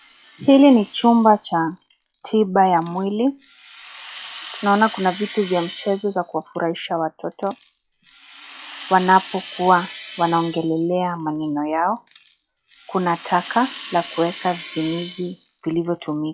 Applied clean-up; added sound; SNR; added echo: classical method log-MMSE.